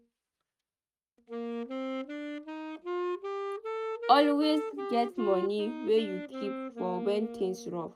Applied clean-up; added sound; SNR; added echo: neural mask model RNNoise.